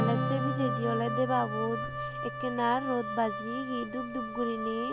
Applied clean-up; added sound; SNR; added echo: none; Acoustic guitar + Wind instrument, woodwind instrument; 1 dB; none.